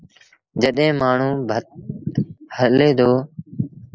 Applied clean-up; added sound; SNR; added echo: neural mask model Resemble Enhance denoiser.